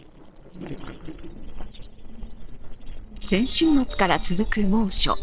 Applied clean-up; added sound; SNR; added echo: neural separator model SepFormer DNS4.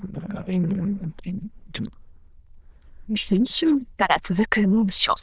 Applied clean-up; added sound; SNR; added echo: neural diffusion model UNIVERSE++.